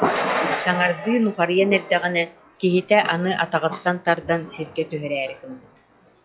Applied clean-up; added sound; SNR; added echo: classical method log-MMSE.